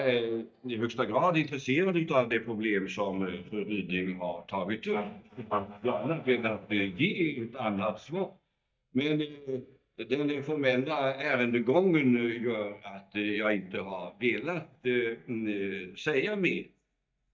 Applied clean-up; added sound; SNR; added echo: neural mask model DeepFilterNet 3.